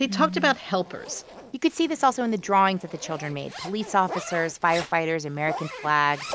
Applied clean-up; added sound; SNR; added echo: none; Zipper (clothing); 14 dB; none.